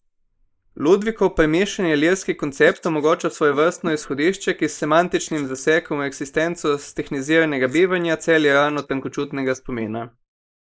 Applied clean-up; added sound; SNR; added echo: neural mask model Resemble Enhance denoiser.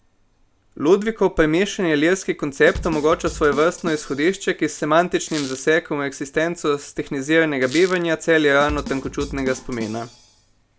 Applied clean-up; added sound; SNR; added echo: none; Squeak + Drum kit; 15 dB; none.